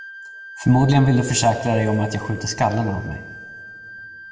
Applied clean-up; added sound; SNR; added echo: none; Wind instrument, woodwind instrument; 16 dB; reverberation time 1.6 s.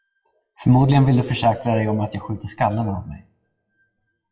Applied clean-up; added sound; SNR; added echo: classical method WPE with log-MMSE.